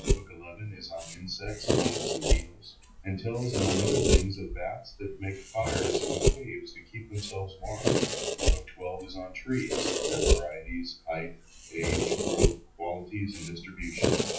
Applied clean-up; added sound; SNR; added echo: classical method WPE with log-MMSE.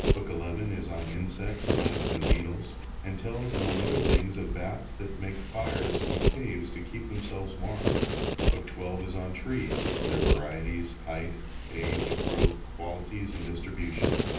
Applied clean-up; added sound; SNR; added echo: none; Domestic sounds, home sounds; -5 dB; reverberation time 0.6 s.